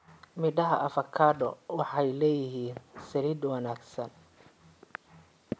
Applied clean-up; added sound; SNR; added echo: none; none; none; none.